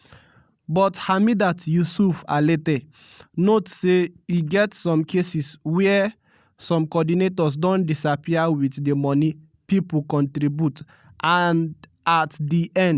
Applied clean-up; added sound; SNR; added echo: none; none; none; none.